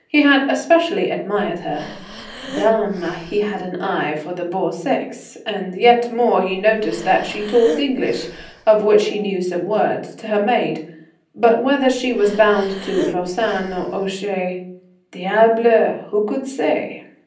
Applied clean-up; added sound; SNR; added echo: none; Breathing; 15 dB; reverberation time 0.6 s.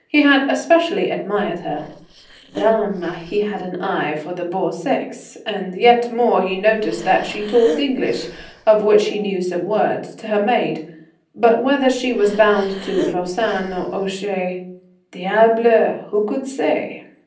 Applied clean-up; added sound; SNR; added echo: neural separator model SepFormer DNS4.